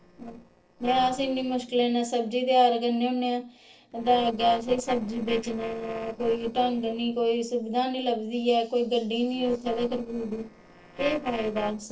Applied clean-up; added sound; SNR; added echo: neural separator model SepFormer DNS4.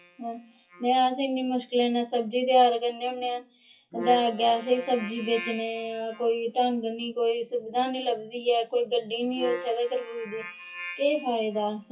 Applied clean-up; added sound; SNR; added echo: classical method WPE with log-MMSE.